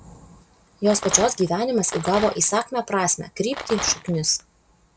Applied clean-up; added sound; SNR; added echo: none; Rattle; 10 dB; none.